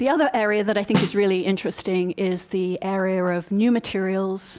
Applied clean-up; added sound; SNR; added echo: none; Snare drum; 6 dB; none.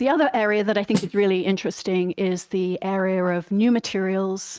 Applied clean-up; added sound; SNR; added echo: neural mask model RNNoise.